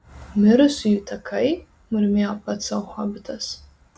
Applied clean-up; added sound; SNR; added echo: none; none; none; none.